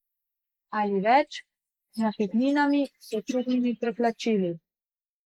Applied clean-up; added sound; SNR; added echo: neural mask model Resemble Enhance denoiser.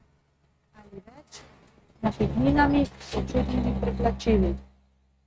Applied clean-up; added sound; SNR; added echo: neural mask model RNNoise.